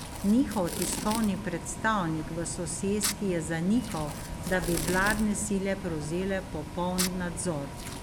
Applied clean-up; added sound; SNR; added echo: none; Bus + Packing tape, duct tape; 6 dB; none.